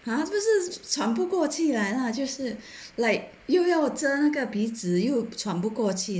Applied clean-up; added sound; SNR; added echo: none; none; none; none.